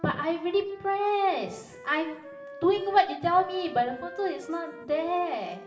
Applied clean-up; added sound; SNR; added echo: none; Wind instrument, woodwind instrument; 17 dB; reverberation time 0.8 s.